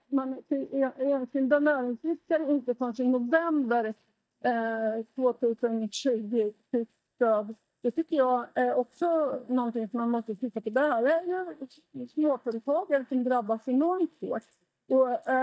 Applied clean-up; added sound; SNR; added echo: neural mask model DeepFilterNet 3.